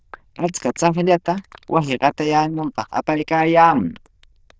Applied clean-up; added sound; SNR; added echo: neural diffusion model UNIVERSE++.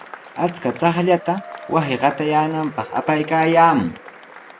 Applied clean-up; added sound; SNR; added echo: none; Applause / Crowd / Cheering; 17 dB; none.